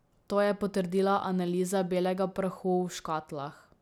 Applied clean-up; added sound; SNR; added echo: none; none; none; none.